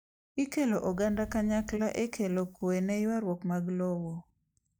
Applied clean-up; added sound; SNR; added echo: neural mask model DeepFilterNet 3.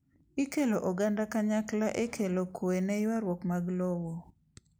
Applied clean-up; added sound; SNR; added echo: none; none; none; none.